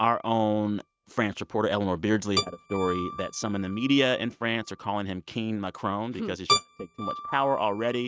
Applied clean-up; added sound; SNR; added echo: neural mask model RNNoise.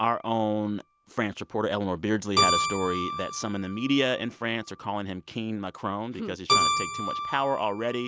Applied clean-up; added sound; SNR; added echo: none; Keyboard (musical); 2 dB; none.